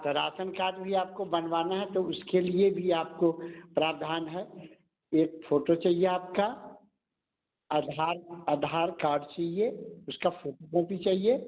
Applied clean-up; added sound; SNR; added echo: none; none; none; none.